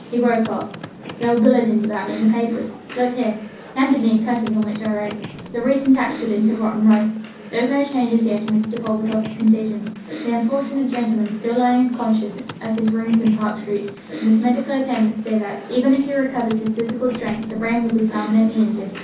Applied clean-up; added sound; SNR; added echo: none; Computer keyboard; 15 dB; reverberation time 0.6 s.